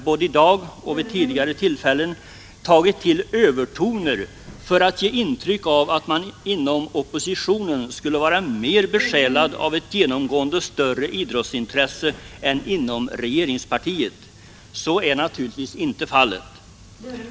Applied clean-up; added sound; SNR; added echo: none; Subway, metro, underground; 19 dB; none.